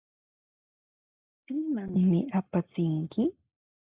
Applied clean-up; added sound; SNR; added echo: neural mask model Resemble Enhance denoiser.